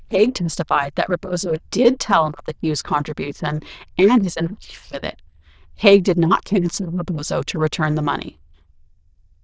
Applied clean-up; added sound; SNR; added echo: neural diffusion model UNIVERSE++.